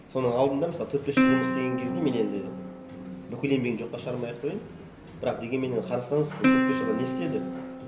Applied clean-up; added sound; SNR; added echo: none; Plucked string instrument; 1 dB; none.